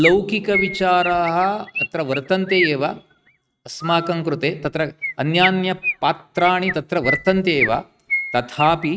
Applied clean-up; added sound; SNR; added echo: neural mask model RNNoise.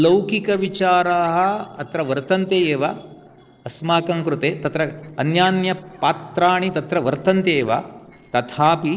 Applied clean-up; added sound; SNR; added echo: neural separator model SepFormer DNS4.